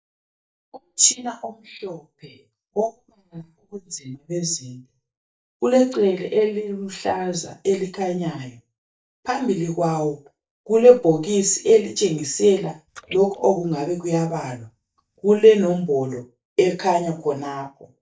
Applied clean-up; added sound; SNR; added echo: neural mask model DeepFilterNet 3.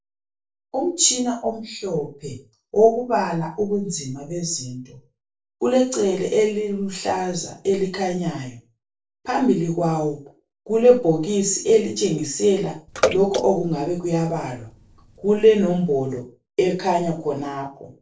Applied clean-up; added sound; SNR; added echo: neural separator model SepFormer DNS4.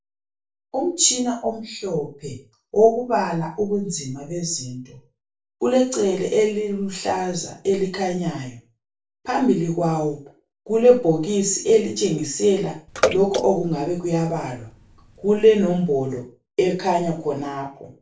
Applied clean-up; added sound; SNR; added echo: none; Bathtub (filling or washing) / Water / Splash, splatter; 7 dB; reverberation time 0.3 s.